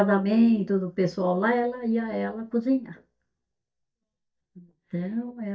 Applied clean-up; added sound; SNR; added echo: neural mask model DeepFilterNet 3.